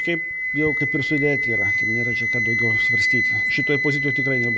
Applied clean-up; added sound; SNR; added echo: none; Wind instrument, woodwind instrument; -5 dB; none.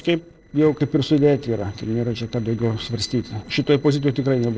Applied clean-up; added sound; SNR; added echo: neural separator model SepFormer DNS4.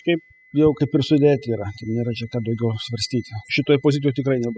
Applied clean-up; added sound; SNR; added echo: classical method spectral subtraction.